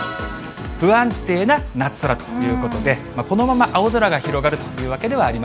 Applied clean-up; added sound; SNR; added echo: none; none; none; none.